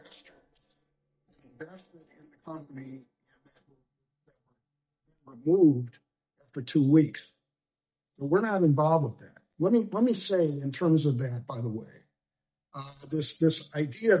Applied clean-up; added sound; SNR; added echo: neural mask model DeepFilterNet 3.